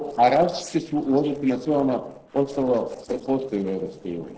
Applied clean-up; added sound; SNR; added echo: neural separator model SepFormer DNS4.